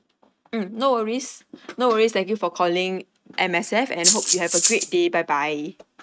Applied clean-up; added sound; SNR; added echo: neural mask model RNNoise.